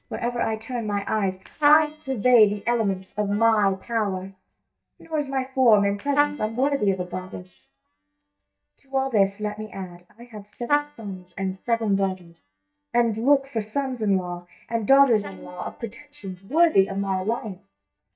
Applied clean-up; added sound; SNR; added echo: neural mask model DeepFilterNet 3.